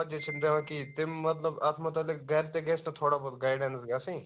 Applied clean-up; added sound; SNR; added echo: none; Piano; 17 dB; none.